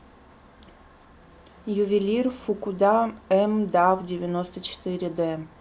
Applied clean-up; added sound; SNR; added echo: none; none; none; none.